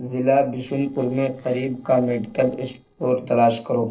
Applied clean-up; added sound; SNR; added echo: neural separator model SepFormer DNS4.